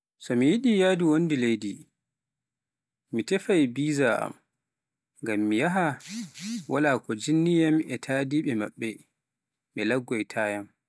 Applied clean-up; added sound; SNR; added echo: none; none; none; none.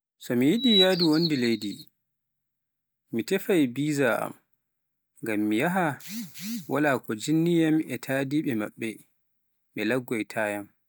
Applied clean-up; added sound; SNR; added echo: none; Bird vocalization, bird call, bird song; 2 dB; none.